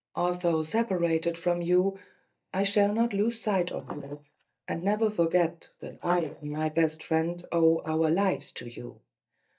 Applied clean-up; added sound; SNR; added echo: neural mask model DeepFilterNet 3.